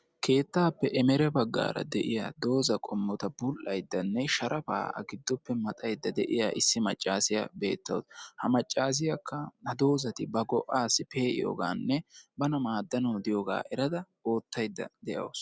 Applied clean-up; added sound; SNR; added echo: none; none; none; none.